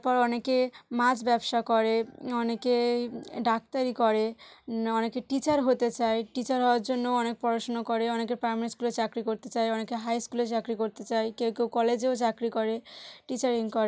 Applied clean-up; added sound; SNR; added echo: none; none; none; none.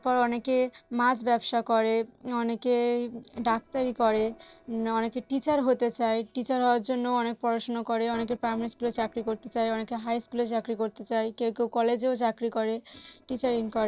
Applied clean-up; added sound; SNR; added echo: neural separator model SepFormer DNS4.